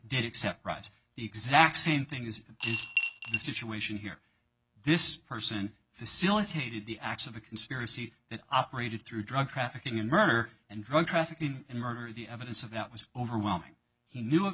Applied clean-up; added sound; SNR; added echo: none; Coin (dropping) / Glass; 0 dB; none.